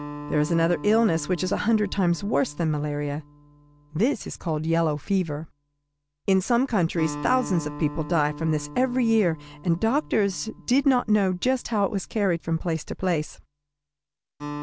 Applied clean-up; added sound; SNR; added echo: none; Acoustic guitar; 15 dB; none.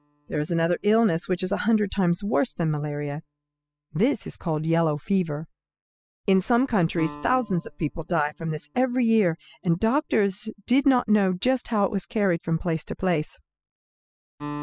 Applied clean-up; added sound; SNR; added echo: classical method spectral subtraction.